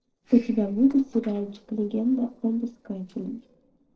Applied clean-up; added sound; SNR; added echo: neural separator model SepFormer DNS4.